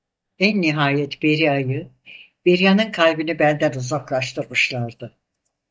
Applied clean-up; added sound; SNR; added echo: neural mask model DeepFilterNet 3.